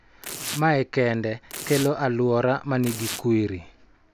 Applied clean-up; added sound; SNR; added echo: none; Tearing; 13 dB; none.